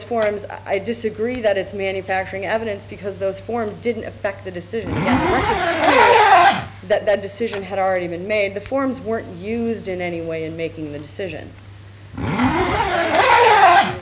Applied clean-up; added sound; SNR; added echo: none; Zipper (clothing); -4 dB; none.